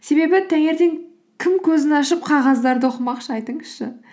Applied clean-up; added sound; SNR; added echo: none; none; none; none.